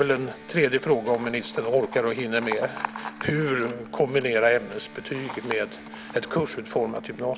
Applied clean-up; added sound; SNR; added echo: none; Electric guitar; 17 dB; none.